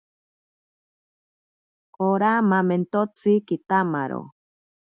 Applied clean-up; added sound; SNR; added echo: none; none; none; none.